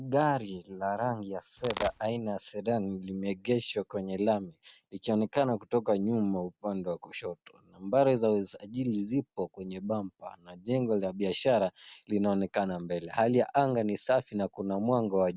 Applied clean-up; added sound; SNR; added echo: none; Domestic sounds, home sounds; 6 dB; none.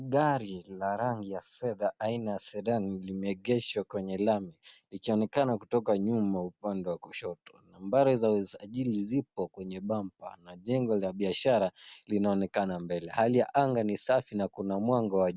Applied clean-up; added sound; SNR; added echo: none; none; none; none.